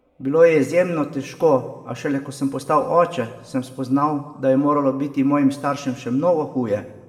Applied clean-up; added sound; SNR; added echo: none; none; none; reverberation time 1.2 s.